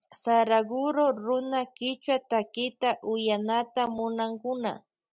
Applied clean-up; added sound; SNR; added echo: none; none; none; none.